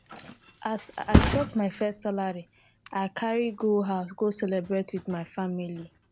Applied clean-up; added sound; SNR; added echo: none; Thump, thud; 2 dB; none.